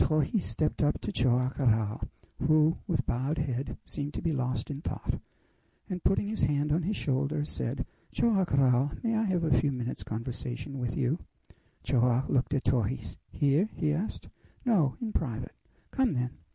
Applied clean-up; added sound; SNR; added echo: none; none; none; none.